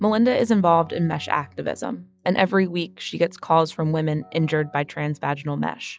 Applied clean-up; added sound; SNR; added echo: classical method log-MMSE.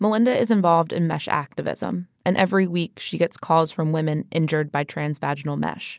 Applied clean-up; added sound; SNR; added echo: none; none; none; none.